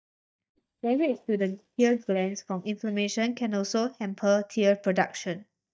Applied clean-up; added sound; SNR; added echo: neural mask model DeepFilterNet 3.